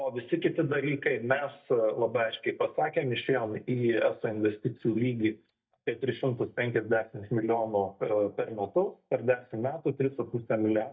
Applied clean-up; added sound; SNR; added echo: neural mask model DeepFilterNet 3.